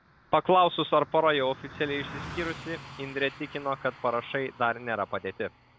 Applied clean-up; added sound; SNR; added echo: none; Car passing by; 17 dB; none.